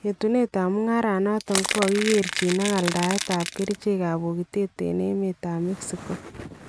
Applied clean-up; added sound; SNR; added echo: none; Crackle / Crushing; 5 dB; none.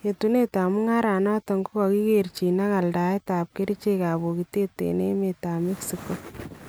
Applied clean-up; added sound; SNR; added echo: none; none; none; none.